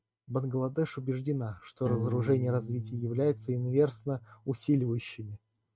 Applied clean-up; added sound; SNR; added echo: neural mask model RNNoise.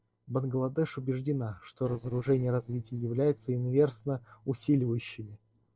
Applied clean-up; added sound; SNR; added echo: neural separator model SepFormer DNS4.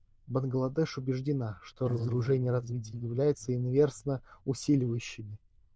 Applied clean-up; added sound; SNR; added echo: neural diffusion model UNIVERSE++.